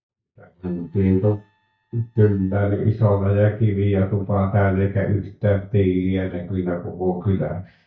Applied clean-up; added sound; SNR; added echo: neural mask model DeepFilterNet 3.